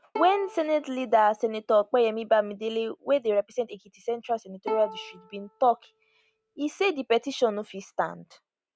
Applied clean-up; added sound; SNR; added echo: none; Bowed string instrument; 15 dB; none.